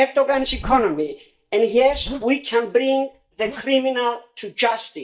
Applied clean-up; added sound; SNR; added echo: neural mask model DeepFilterNet 3.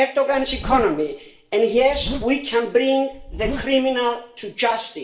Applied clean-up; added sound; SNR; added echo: none; Zipper (clothing); 12 dB; reverberation time 0.5 s.